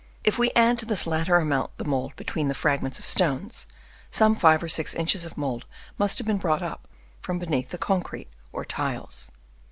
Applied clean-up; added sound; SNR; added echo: none; none; none; none.